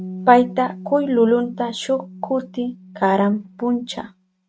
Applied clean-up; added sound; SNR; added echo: neural mask model RNNoise.